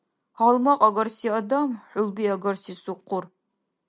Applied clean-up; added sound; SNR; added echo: none; none; none; none.